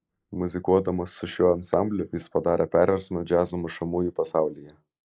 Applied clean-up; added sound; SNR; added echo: neural mask model Resemble Enhance denoiser.